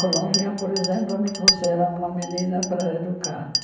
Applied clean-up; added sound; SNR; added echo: none; Chink, clink; 3 dB; reverberation time 0.8 s.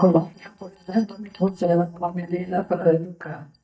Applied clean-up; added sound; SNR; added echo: neural mask model DeepFilterNet 3.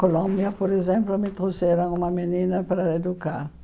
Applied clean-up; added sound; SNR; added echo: none; none; none; none.